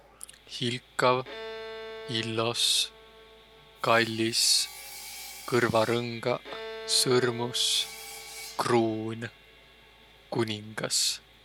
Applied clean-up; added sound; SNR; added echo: none; Sawing + Bowed string instrument; 15 dB; none.